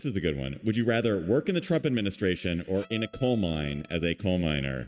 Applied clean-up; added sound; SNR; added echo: neural mask model RNNoise.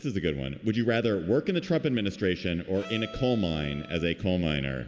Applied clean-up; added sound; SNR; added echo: none; Bowed string instrument; 18 dB; none.